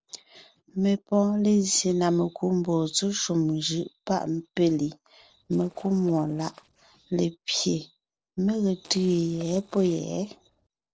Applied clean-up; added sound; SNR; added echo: neural separator model SepFormer DNS4.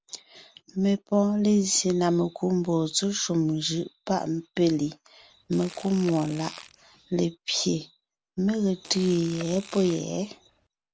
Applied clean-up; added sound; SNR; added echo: none; Fart; 20 dB; none.